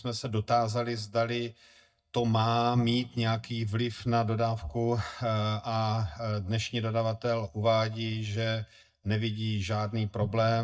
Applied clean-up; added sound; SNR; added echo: neural mask model DeepFilterNet 3.